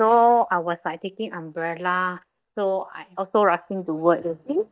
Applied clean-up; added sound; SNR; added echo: neural mask model DeepFilterNet 3.